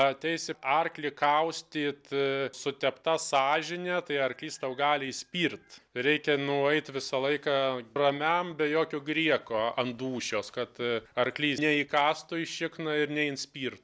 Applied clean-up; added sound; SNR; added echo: none; none; none; none.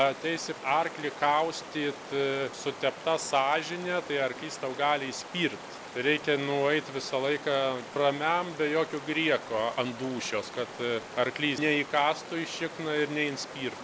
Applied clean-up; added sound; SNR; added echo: none; Stream; 13 dB; none.